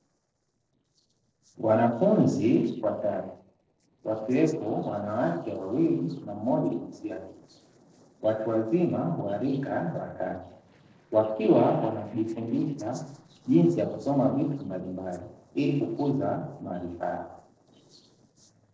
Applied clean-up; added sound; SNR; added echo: neural separator model SepFormer DNS4.